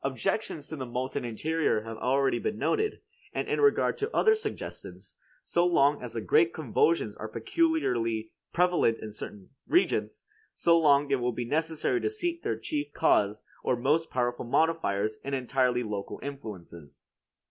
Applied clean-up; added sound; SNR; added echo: none; none; none; none.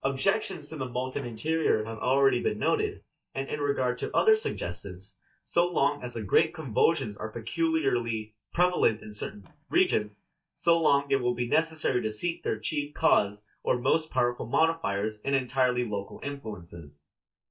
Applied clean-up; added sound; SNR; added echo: neural mask model DeepFilterNet 3.